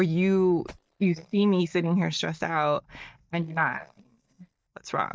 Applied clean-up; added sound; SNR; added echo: neural mask model DeepFilterNet 3.